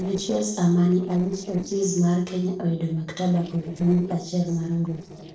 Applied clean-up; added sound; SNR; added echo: neural separator model SepFormer DNS4.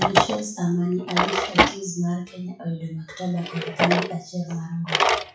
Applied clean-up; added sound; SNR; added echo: classical method WPE with log-MMSE.